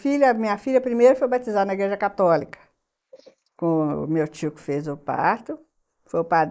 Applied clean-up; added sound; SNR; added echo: neural mask model Resemble Enhance denoiser.